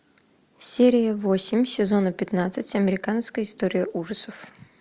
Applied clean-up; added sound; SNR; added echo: none; none; none; none.